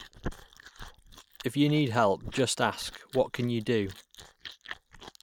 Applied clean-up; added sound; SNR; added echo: none; Chewing, mastication; 15 dB; none.